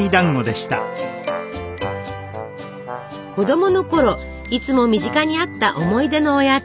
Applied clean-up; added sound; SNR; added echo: none; none; none; none.